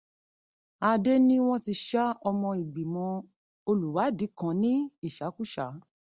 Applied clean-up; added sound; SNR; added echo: none; none; none; none.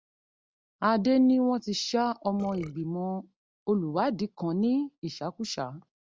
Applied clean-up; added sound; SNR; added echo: none; Burping, eructation; 18 dB; none.